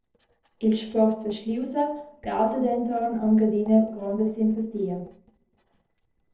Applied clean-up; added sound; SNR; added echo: neural separator model SepFormer DNS4.